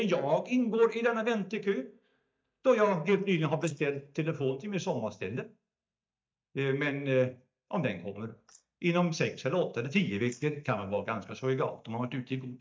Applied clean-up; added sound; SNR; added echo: neural mask model DeepFilterNet 3.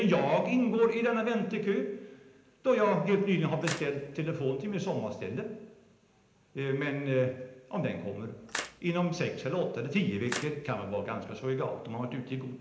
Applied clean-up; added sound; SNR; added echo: none; Splash, splatter; 13 dB; reverberation time 0.9 s.